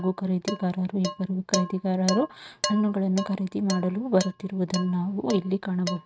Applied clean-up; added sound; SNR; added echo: neural mask model RNNoise.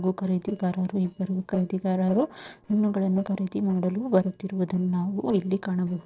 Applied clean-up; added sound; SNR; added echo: neural separator model SepFormer DNS4.